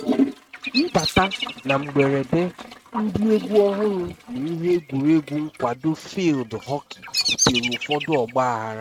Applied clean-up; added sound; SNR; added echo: neural mask model RNNoise.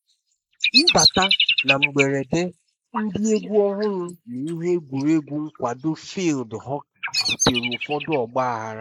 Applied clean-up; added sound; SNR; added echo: neural mask model Resemble Enhance denoiser.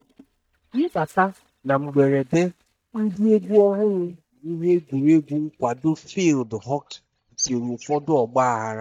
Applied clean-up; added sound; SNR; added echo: neural mask model DeepFilterNet 3.